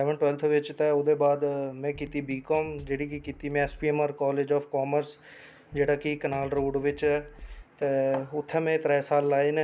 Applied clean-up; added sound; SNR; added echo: none; Drum kit; 18 dB; none.